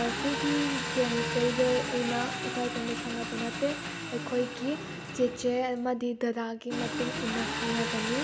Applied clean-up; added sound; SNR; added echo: none; Engine; 3 dB; none.